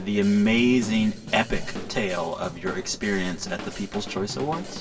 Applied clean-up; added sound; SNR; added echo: none; Drum / Drum kit; 14 dB; reverberation time 2.7 s.